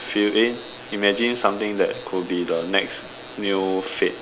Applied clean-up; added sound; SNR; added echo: none; none; none; none.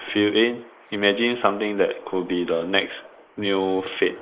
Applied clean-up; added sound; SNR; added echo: neural mask model Resemble Enhance denoiser.